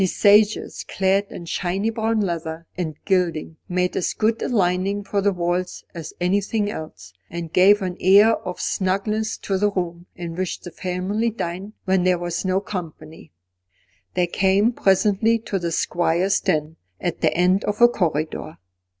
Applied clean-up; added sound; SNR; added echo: none; none; none; none.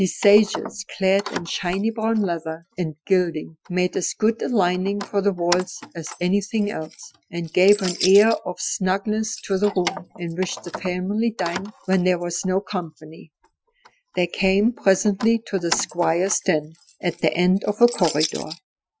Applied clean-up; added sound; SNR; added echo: classical method Wiener filter.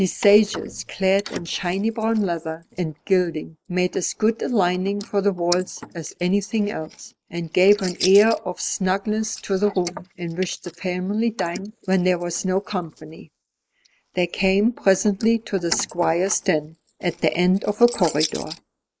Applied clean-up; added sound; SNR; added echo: neural mask model Resemble Enhance denoiser.